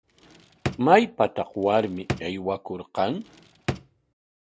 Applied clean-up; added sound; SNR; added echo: none; Drawer open or close; 10 dB; none.